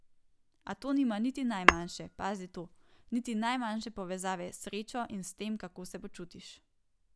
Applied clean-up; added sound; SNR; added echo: none; Tap / Hammer; -4 dB; none.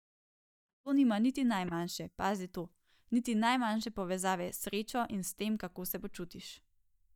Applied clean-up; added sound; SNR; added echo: neural mask model DeepFilterNet 3.